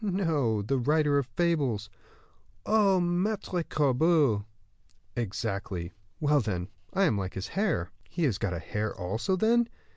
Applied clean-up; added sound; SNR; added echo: none; none; none; none.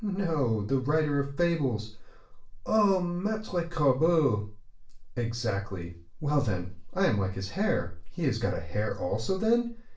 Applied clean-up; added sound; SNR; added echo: none; none; none; reverberation time 0.3 s.